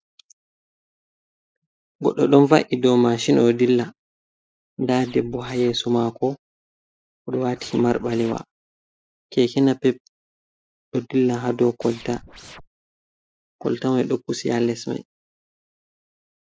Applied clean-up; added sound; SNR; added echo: neural mask model Resemble Enhance denoiser.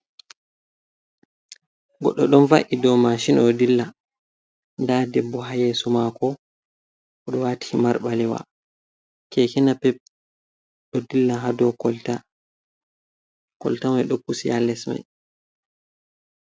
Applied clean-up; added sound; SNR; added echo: none; none; none; none.